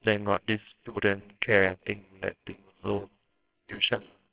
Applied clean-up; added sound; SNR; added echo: neural separator model SepFormer WHAMR!.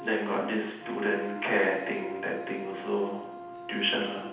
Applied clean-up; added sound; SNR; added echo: none; Brass instrument; 12 dB; reverberation time 0.8 s.